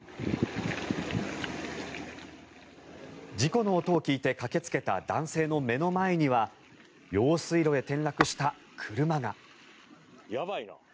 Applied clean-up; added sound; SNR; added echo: none; Tap / Glass; 6 dB; none.